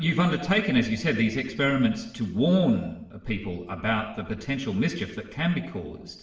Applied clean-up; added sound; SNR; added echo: none; none; none; reverberation time 0.8 s.